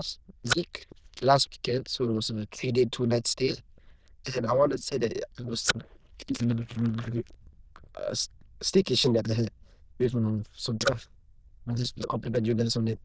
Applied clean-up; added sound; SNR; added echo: neural diffusion model UNIVERSE++.